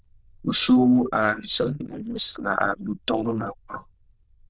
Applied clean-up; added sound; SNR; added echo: neural diffusion model UNIVERSE++.